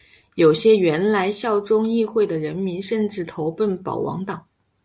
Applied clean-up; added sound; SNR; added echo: none; none; none; none.